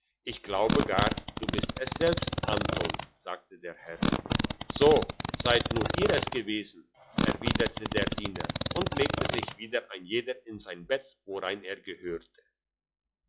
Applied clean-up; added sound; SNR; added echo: classical method log-MMSE.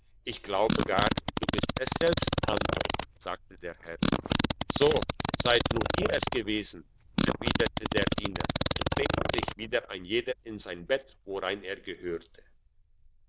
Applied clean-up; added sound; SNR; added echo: neural diffusion model UNIVERSE++.